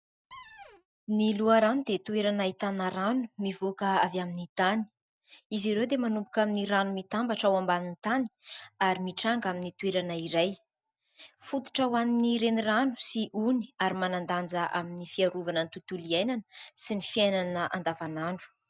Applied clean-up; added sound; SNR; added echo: none; Cupboard open or close; 19 dB; none.